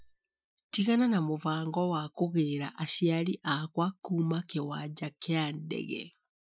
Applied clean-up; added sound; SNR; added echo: classical method Wiener filter.